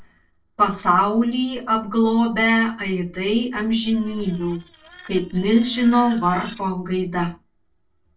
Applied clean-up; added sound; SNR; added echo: neural separator model SepFormer DNS4.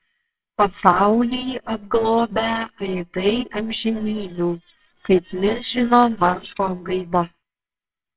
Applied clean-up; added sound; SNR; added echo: neural separator model SepFormer WHAMR!.